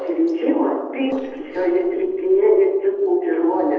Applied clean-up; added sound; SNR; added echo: neural separator model SepFormer DNS4.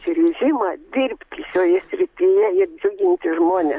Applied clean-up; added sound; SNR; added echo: none; none; none; none.